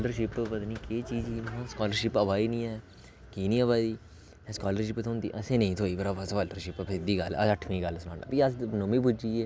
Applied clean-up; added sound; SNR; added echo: none; none; none; none.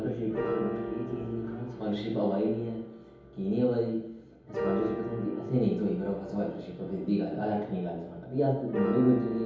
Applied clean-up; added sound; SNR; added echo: none; Piano; 8 dB; reverberation time 2.2 s.